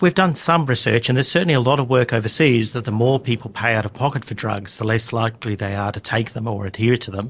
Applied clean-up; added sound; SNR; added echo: neural separator model SepFormer DNS4.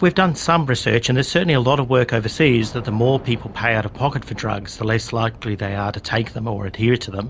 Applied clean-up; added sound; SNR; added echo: none; Subway, metro, underground / Train; 20 dB; none.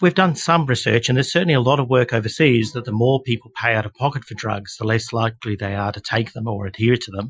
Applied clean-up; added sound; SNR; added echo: classical method Wiener filter.